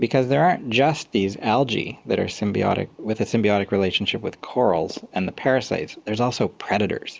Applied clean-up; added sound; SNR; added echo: none; none; none; none.